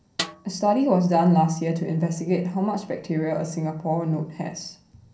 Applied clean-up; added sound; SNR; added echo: none; Snare drum; 11 dB; reverberation time 0.6 s.